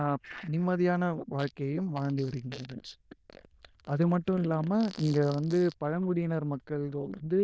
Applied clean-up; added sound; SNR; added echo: neural diffusion model UNIVERSE++.